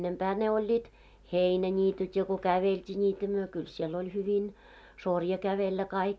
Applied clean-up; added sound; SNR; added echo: none; none; none; none.